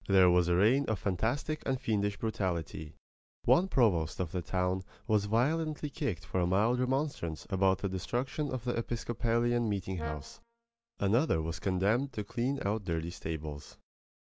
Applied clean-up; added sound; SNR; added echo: none; Brass instrument; 16 dB; none.